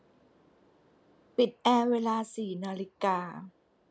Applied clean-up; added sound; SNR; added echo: none; none; none; none.